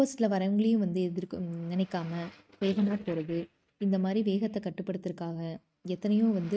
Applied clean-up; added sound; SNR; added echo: neural mask model RNNoise.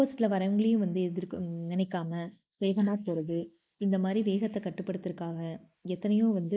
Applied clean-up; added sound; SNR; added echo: neural mask model Resemble Enhance denoiser.